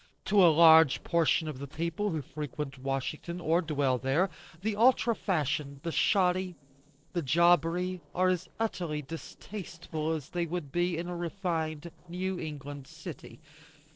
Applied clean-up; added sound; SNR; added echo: neural separator model SepFormer DNS4.